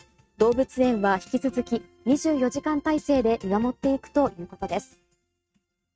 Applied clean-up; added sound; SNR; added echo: neural mask model RNNoise.